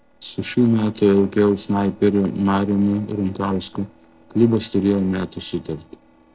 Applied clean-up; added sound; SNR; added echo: neural separator model SepFormer DNS4.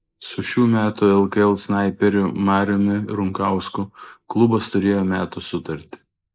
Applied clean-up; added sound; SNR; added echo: neural mask model Resemble Enhance denoiser.